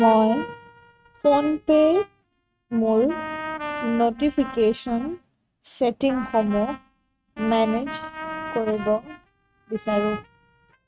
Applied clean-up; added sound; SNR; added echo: neural mask model RNNoise.